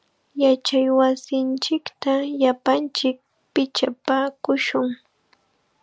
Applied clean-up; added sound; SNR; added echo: none; none; none; none.